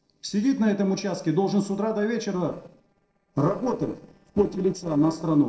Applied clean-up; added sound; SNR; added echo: neural separator model SepFormer DNS4.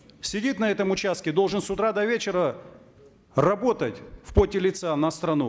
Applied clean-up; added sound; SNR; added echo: none; none; none; none.